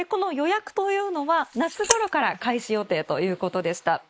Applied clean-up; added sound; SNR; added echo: neural mask model Resemble Enhance denoiser.